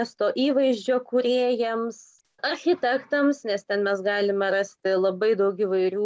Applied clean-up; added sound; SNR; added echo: none; none; none; none.